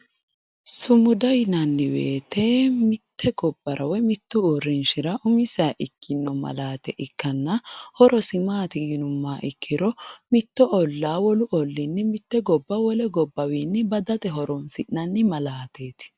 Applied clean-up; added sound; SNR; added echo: none; none; none; none.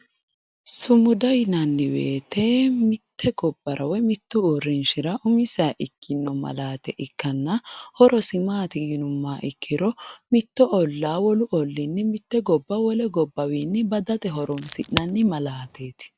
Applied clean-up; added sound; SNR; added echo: none; Crack; 11 dB; none.